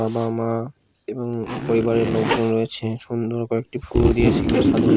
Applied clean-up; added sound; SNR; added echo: none; Zipper (clothing); 0 dB; none.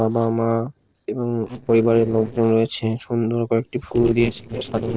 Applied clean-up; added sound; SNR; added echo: neural separator model SepFormer DNS4.